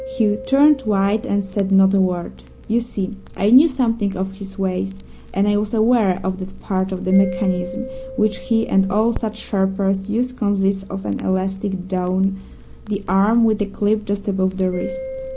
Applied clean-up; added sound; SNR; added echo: none; Mallet percussion + Crackle; 15 dB; none.